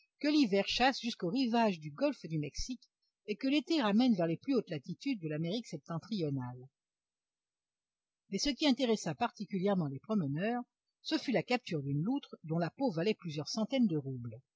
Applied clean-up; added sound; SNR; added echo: none; none; none; none.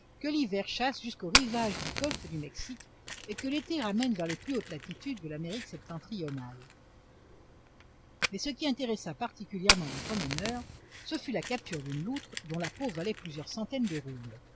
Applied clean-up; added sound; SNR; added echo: none; Fire; 2 dB; none.